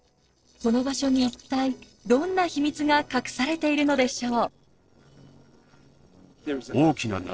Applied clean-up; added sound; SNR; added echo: neural separator model SepFormer DNS4.